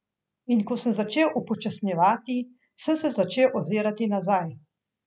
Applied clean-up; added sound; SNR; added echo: none; none; none; none.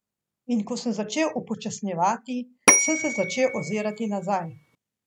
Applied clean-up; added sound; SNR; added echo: none; Bell / Telephone; -2 dB; none.